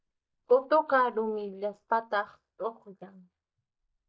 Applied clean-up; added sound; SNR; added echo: neural mask model DeepFilterNet 3.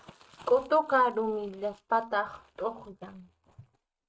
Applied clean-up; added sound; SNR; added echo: neural mask model RNNoise.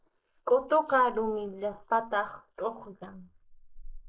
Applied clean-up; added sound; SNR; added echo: neural mask model Resemble Enhance denoiser.